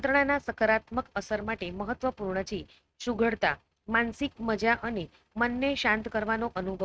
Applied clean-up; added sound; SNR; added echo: neural mask model RNNoise.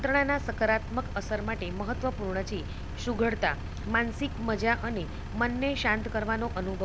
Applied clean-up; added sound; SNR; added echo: none; Engine; 6 dB; none.